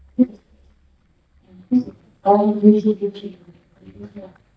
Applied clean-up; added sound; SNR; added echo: neural mask model DeepFilterNet 3.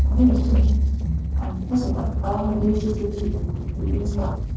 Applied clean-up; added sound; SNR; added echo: neural separator model SepFormer DNS4.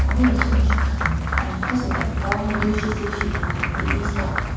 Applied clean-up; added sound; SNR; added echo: none; Applause; 7 dB; reverberation time 1.2 s.